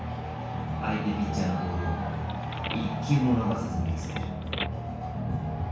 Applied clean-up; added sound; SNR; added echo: none; Telephone; 14 dB; reverberation time 0.6 s.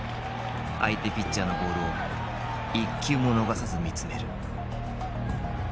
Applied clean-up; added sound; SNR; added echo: none; none; none; none.